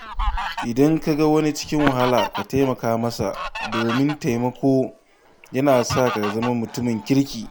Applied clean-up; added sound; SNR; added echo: none; Fowl; 9 dB; none.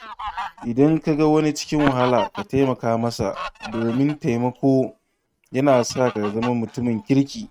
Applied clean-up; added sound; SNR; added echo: neural mask model RNNoise.